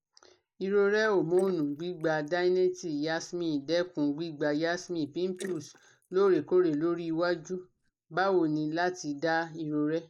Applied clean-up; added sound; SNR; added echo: neural mask model Resemble Enhance denoiser.